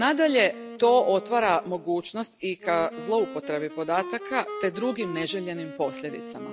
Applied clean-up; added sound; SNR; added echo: none; Wind instrument, woodwind instrument; 13 dB; none.